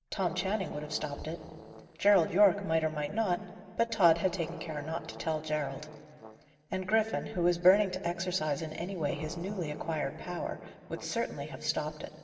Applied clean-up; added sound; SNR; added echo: none; Brass instrument; 17 dB; reverberation time 2.4 s.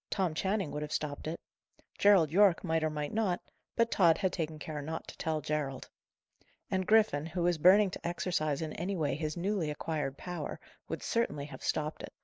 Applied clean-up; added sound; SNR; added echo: none; none; none; none.